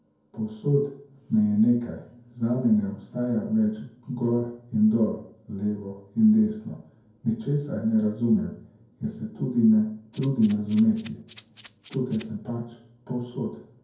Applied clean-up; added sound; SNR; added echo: none; Rattle (instrument); 9 dB; reverberation time 0.6 s.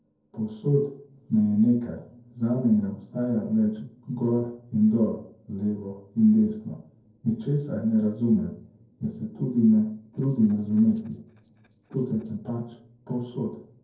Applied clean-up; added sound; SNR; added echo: neural separator model SepFormer DNS4.